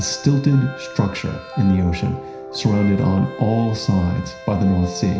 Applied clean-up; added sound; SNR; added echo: none; Bowed string instrument; 19 dB; reverberation time 0.5 s.